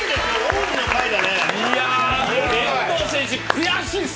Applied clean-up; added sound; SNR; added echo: none; none; none; none.